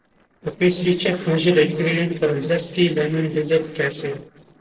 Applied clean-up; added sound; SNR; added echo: neural separator model SepFormer DNS4.